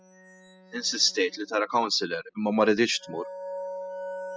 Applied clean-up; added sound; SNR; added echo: classical method spectral subtraction.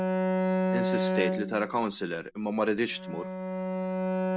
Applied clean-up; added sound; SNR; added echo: none; Bowed string instrument; -2 dB; none.